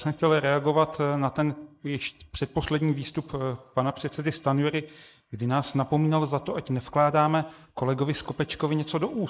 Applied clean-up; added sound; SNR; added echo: neural mask model Resemble Enhance denoiser.